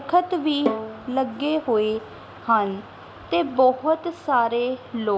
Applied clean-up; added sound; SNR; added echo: none; Bowed string instrument; 10 dB; none.